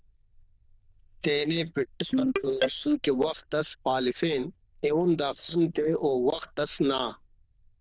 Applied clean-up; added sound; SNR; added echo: neural diffusion model UNIVERSE++.